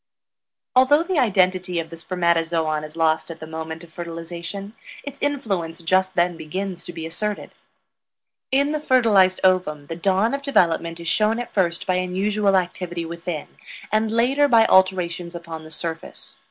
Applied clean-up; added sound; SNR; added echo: none; none; none; none.